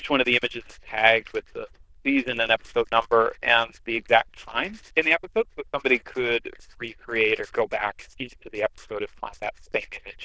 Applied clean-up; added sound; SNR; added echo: neural diffusion model UNIVERSE++.